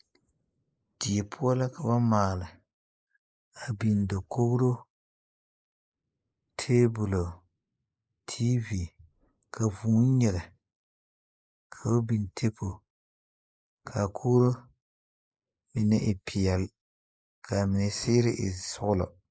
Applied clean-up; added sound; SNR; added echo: neural mask model Resemble Enhance denoiser.